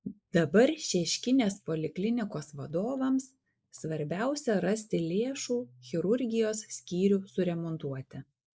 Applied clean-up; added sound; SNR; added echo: neural mask model Resemble Enhance denoiser.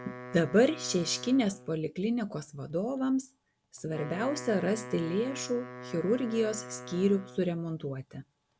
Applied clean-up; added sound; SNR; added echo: none; Wind instrument, woodwind instrument; 15 dB; none.